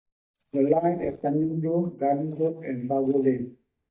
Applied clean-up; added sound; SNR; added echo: neural mask model DeepFilterNet 3.